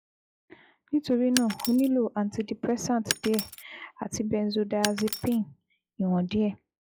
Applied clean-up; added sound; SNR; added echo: classical method log-MMSE.